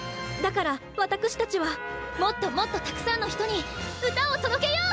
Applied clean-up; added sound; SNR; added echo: none; Trumpet; 14 dB; none.